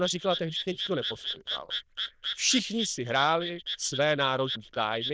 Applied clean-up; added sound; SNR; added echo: neural diffusion model UNIVERSE++.